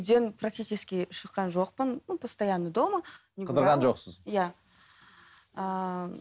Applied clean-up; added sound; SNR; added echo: none; none; none; none.